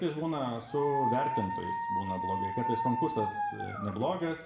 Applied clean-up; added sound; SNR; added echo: none; Dog; 0 dB; reverberation time 0.7 s.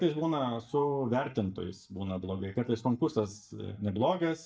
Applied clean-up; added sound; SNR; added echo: neural mask model DeepFilterNet 3.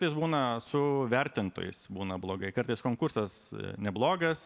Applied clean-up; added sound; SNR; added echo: none; none; none; none.